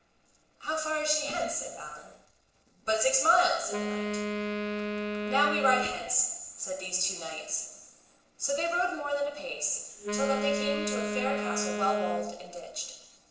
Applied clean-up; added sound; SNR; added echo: neural separator model SepFormer DNS4.